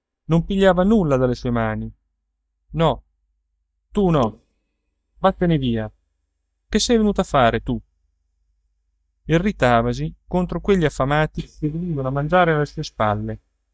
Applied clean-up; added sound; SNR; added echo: neural mask model DeepFilterNet 3.